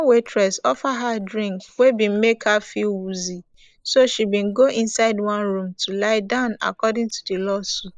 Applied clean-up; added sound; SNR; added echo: neural mask model Resemble Enhance denoiser.